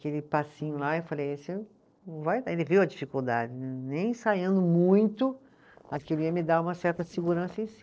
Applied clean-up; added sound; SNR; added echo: neural separator model SepFormer DNS4.